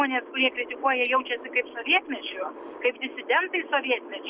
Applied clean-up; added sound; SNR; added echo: none; none; none; none.